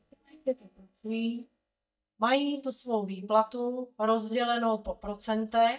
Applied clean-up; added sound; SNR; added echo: neural mask model DeepFilterNet 3.